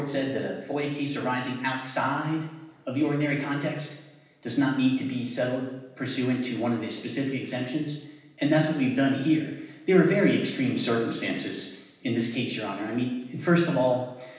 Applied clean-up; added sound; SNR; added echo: none; none; none; reverberation time 0.9 s.